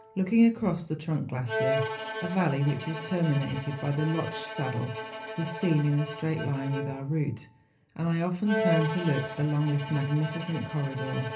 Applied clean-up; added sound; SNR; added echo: none; Bowed string instrument; 7 dB; reverberation time 0.3 s.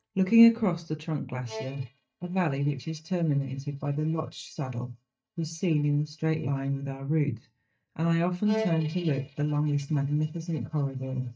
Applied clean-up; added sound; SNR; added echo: neural mask model DeepFilterNet 3.